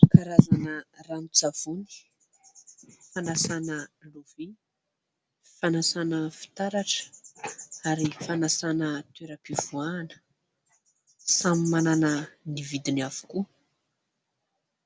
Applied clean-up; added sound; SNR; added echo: none; none; none; none.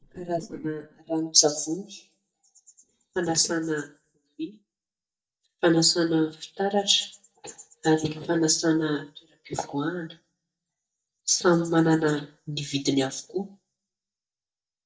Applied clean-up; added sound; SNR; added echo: neural mask model DeepFilterNet 3.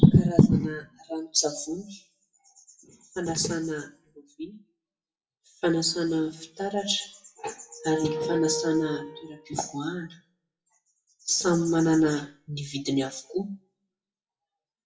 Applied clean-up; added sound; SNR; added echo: classical method WPE with log-MMSE.